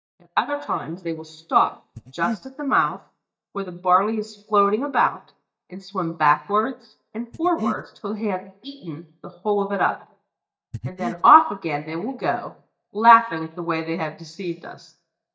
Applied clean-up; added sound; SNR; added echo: neural mask model DeepFilterNet 3.